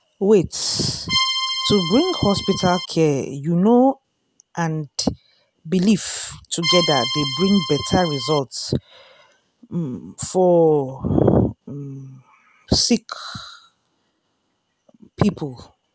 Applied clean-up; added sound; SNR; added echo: none; Accordion; 3 dB; none.